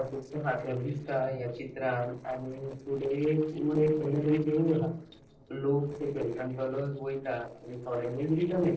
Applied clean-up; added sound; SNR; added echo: neural separator model SepFormer DNS4.